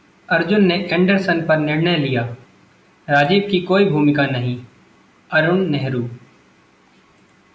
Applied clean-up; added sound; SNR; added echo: none; none; none; none.